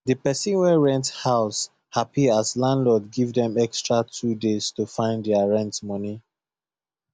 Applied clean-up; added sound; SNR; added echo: none; none; none; none.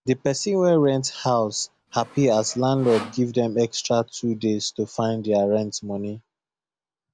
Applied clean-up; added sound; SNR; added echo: none; Sawing; 17 dB; none.